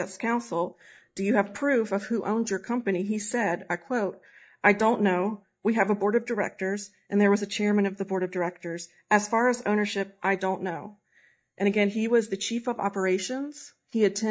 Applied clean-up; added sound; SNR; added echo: neural mask model DeepFilterNet 3.